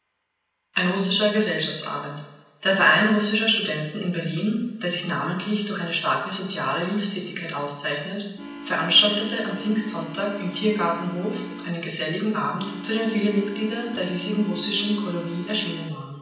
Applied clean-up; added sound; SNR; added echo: none; Organ; 12 dB; reverberation time 0.9 s.